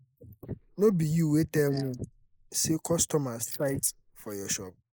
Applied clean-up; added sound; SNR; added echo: neural mask model Resemble Enhance denoiser.